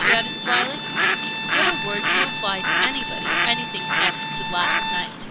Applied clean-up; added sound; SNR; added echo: none; Bowed string instrument + Bird; -5 dB; none.